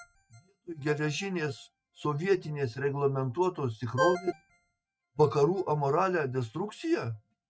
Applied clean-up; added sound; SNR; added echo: neural mask model RNNoise.